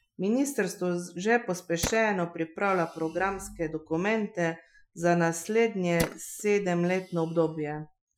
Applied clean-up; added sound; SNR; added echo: classical method Wiener filter.